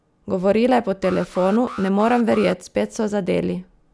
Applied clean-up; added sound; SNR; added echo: none; Alarm; 15 dB; none.